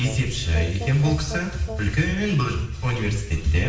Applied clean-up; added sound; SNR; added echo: none; Brass instrument; 15 dB; reverberation time 0.8 s.